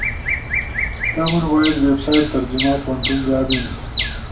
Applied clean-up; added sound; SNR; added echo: none; Bird vocalization, bird call, bird song; 3 dB; reverberation time 0.2 s.